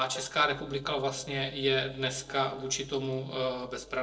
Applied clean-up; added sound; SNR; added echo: neural separator model SepFormer DNS4.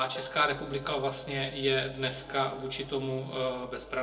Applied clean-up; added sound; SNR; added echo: none; Keyboard (musical); 17 dB; reverberation time 0.2 s.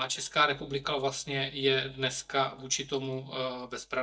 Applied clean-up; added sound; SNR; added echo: neural mask model DeepFilterNet 3.